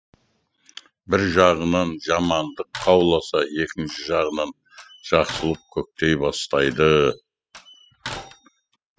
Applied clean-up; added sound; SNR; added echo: classical method spectral subtraction.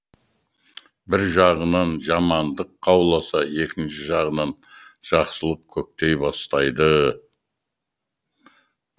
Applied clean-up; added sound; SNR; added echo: none; none; none; none.